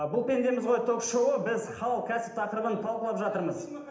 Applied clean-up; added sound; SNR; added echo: none; none; none; reverberation time 0.8 s.